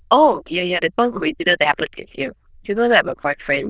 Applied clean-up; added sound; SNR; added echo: neural diffusion model UNIVERSE++.